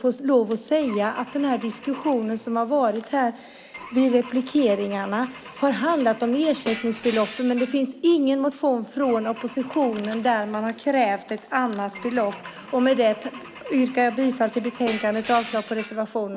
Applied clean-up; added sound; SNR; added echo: none; Glass / Engine / Car; 17 dB; none.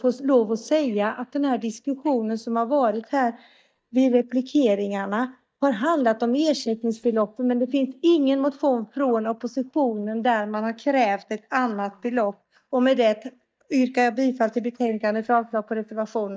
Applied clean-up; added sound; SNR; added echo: neural mask model DeepFilterNet 3.